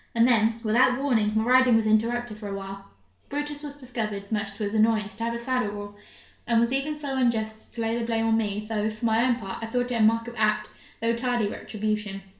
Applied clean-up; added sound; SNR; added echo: none; Cutlery, silverware; 12 dB; reverberation time 0.5 s.